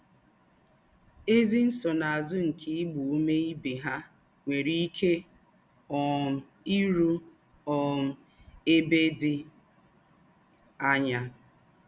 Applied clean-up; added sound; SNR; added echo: none; none; none; none.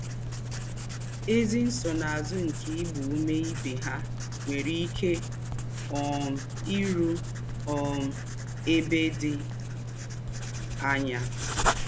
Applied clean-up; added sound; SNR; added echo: none; Writing; 2 dB; none.